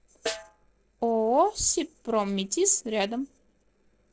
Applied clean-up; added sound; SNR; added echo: neural separator model SepFormer DNS4.